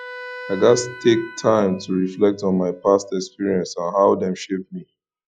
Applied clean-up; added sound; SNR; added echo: classical method log-MMSE.